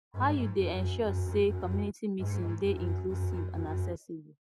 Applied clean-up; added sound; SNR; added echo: none; Bowed string instrument; 0 dB; none.